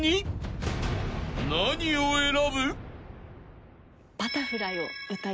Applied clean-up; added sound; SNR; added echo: none; none; none; none.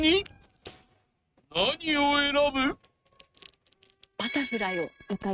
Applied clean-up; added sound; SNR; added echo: neural mask model RNNoise.